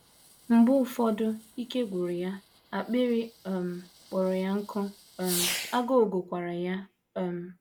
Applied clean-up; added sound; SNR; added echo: none; Fireworks; 13 dB; none.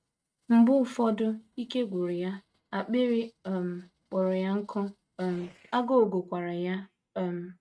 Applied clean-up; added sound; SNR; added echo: neural mask model RNNoise.